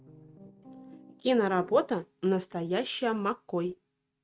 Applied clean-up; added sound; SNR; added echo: neural mask model RNNoise.